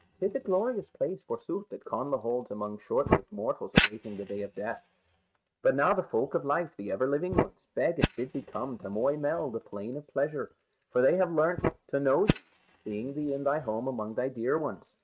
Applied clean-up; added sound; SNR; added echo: neural mask model RNNoise.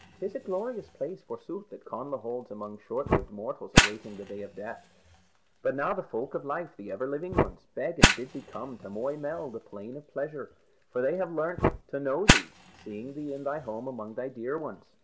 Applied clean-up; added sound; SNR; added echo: none; Fire; -3 dB; none.